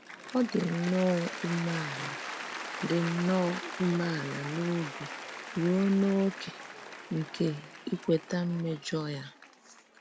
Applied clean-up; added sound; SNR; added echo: none; Applause / Cheering; 10 dB; none.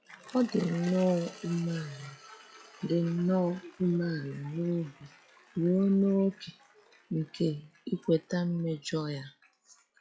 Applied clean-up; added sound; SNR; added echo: classical method log-MMSE.